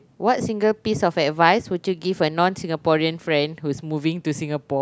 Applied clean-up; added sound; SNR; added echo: none; none; none; none.